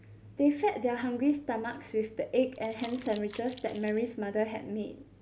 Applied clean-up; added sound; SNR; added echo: none; Crumpling, crinkling; 15 dB; none.